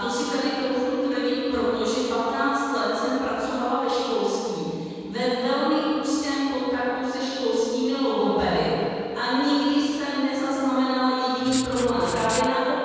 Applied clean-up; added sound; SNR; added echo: none; Writing; 11 dB; reverberation time 2.1 s.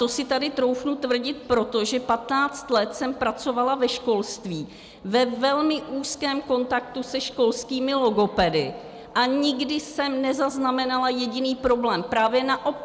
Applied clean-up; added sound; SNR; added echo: none; none; none; none.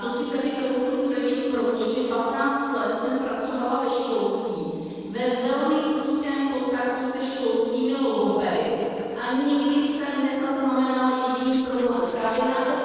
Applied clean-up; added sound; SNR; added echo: neural separator model SepFormer DNS4.